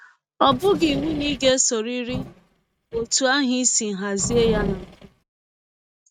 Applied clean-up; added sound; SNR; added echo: neural mask model RNNoise.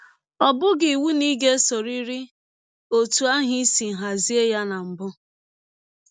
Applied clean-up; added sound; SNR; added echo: none; none; none; none.